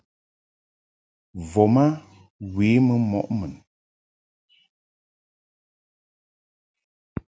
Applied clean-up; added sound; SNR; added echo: none; none; none; none.